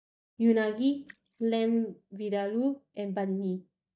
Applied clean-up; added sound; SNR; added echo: neural mask model DeepFilterNet 3.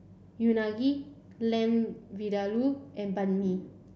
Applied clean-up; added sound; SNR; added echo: none; none; none; none.